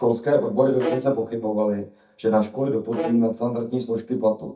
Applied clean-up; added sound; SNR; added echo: neural mask model DeepFilterNet 3.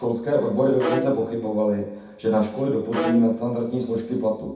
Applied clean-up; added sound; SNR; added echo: none; Bowed string instrument; 9 dB; reverberation time 0.6 s.